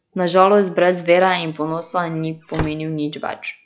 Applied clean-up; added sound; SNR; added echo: classical method log-MMSE.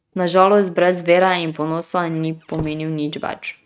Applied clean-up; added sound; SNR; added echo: neural mask model RNNoise.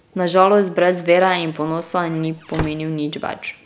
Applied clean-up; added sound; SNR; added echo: none; Squeak / Slam / Wood; 13 dB; none.